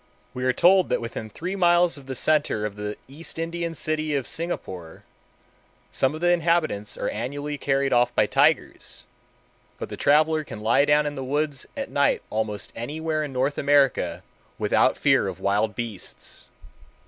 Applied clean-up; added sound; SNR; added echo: none; none; none; none.